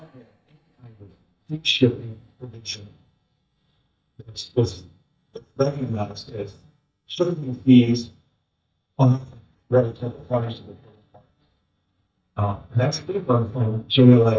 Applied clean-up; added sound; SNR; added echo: neural mask model DeepFilterNet 3.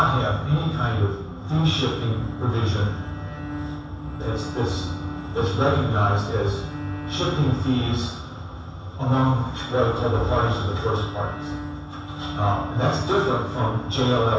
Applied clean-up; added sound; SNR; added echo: none; Bowed string instrument; 14 dB; reverberation time 0.7 s.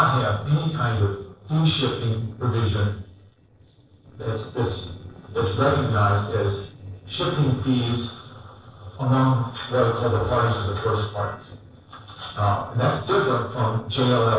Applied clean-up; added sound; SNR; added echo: neural separator model SepFormer DNS4.